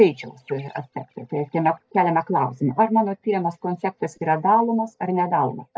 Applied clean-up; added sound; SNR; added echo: neural mask model DeepFilterNet 3.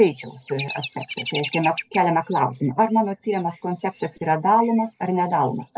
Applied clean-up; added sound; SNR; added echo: neural mask model Resemble Enhance denoiser.